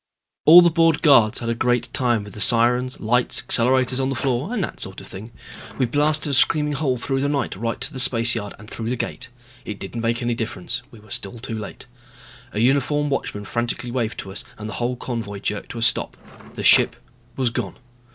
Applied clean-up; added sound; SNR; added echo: none; Cutlery, silverware / Drawer open or close; 18 dB; none.